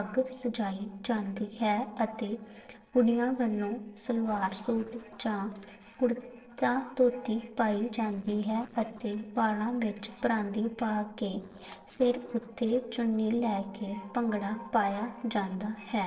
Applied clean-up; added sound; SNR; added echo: neural separator model SepFormer DNS4.